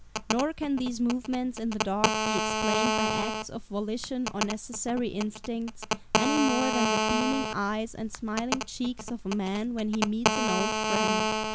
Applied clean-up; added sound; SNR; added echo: none; Telephone; 0 dB; none.